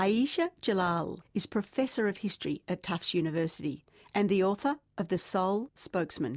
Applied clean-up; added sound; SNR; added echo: none; none; none; none.